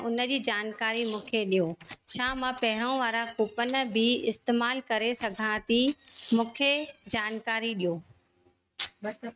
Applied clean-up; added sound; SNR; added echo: neural mask model RNNoise.